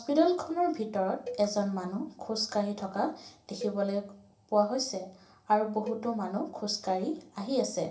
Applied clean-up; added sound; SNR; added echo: none; Cowbell; 17 dB; reverberation time 0.3 s.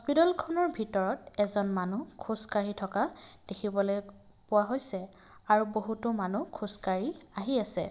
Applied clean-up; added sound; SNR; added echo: none; none; none; none.